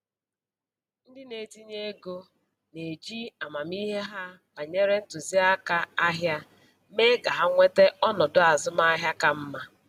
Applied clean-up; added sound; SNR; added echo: none; none; none; none.